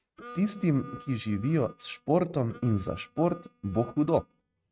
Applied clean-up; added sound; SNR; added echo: neural mask model RNNoise.